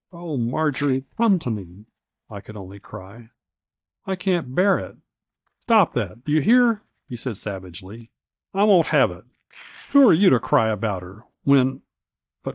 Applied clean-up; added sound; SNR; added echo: neural mask model DeepFilterNet 3.